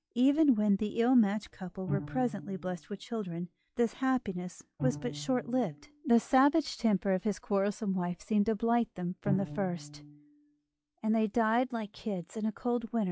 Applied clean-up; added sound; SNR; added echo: classical method log-MMSE.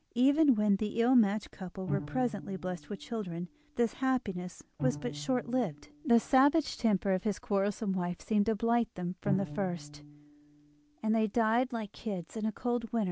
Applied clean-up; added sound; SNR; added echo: none; Bowed string instrument; 13 dB; none.